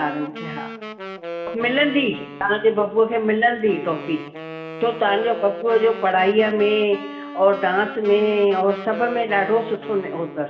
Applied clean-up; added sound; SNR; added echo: none; Wind instrument, woodwind instrument; 13 dB; reverberation time 0.8 s.